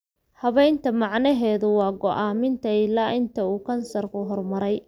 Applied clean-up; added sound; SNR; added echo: none; none; none; none.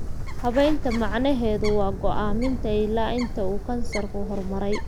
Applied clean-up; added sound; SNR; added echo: none; Bird; 1 dB; none.